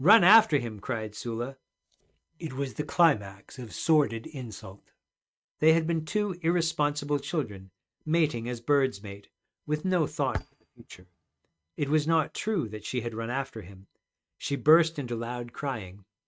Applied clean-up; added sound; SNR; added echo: neural mask model RNNoise.